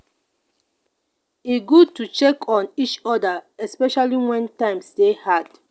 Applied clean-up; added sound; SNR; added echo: none; none; none; none.